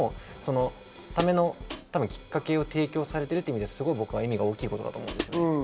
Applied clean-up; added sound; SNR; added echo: none; Hi-hat; 12 dB; none.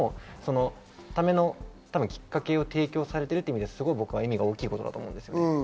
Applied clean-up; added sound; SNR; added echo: none; none; none; none.